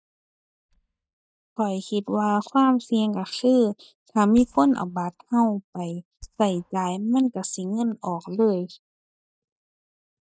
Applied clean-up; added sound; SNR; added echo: neural mask model DeepFilterNet 3.